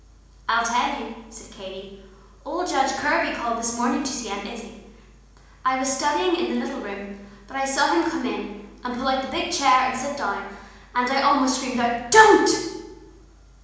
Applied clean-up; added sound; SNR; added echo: none; none; none; reverberation time 1.0 s.